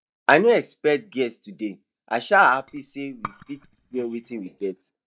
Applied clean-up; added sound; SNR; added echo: neural mask model DeepFilterNet 3.